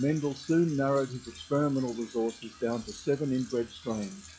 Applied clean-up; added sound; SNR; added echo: classical method log-MMSE.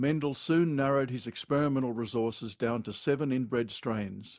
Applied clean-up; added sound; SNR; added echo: none; none; none; none.